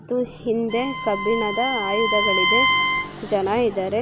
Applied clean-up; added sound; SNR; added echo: none; Bowed string instrument; -1 dB; none.